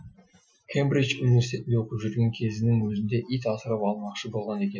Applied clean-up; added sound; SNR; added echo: classical method Wiener filter.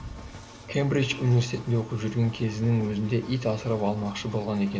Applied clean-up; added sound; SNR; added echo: none; Engine + Train; 16 dB; none.